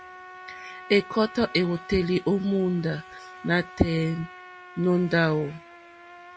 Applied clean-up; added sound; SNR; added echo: none; Trumpet; 18 dB; none.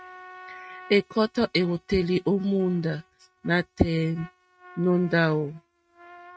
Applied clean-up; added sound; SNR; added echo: neural mask model RNNoise.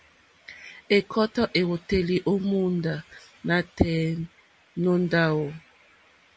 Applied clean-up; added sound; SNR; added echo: none; none; none; none.